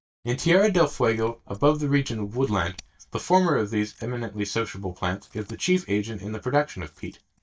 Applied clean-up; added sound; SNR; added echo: neural mask model DeepFilterNet 3.